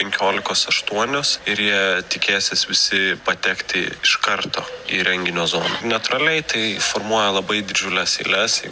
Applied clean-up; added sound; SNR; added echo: none; none; none; none.